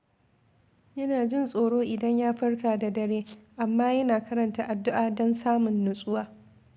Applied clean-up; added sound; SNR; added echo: none; none; none; none.